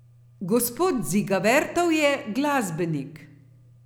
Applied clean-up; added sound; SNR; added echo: none; none; none; none.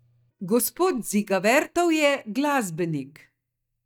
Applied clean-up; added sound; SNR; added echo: neural mask model DeepFilterNet 3.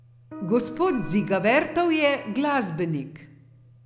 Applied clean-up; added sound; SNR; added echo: none; Electric guitar; 15 dB; none.